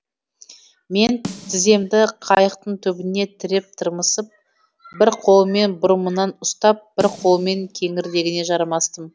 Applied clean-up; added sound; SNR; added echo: none; Snare drum; 18 dB; none.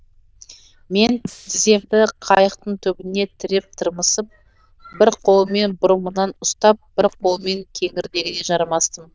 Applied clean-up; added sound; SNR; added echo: neural diffusion model UNIVERSE++.